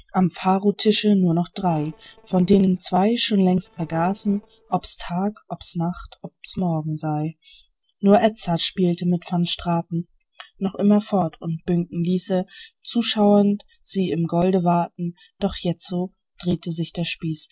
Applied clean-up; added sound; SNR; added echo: neural separator model SepFormer DNS4.